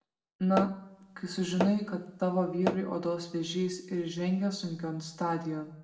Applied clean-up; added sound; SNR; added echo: none; Tap / Hammer; 7 dB; reverberation time 0.7 s.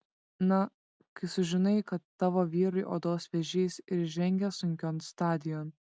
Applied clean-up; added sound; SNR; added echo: none; none; none; none.